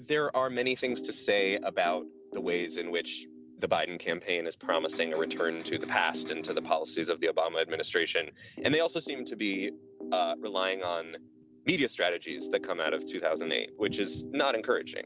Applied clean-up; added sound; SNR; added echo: none; Electric guitar; 13 dB; none.